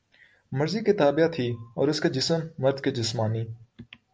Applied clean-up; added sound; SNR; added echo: none; none; none; none.